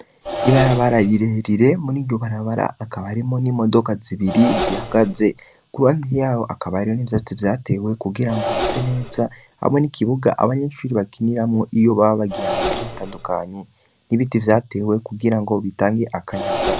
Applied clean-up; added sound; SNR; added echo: none; Engine; 10 dB; none.